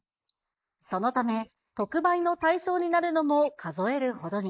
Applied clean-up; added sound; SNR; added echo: neural mask model Resemble Enhance denoiser.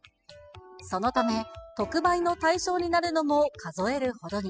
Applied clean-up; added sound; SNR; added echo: classical method spectral subtraction.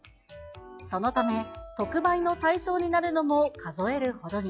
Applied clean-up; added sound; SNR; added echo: classical method log-MMSE.